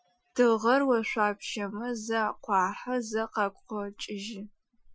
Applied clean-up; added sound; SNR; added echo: classical method Wiener filter.